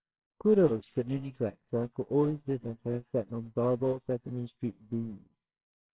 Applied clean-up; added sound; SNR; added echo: neural separator model SepFormer WHAMR!.